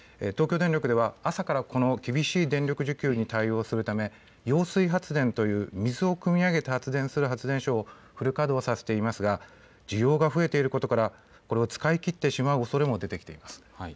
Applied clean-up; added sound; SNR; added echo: none; none; none; none.